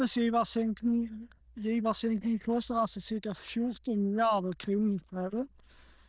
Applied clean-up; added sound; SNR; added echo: neural diffusion model UNIVERSE++.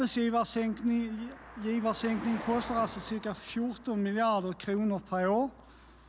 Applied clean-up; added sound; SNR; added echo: none; Car passing by; 16 dB; none.